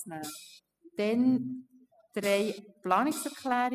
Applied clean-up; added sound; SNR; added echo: classical method spectral subtraction.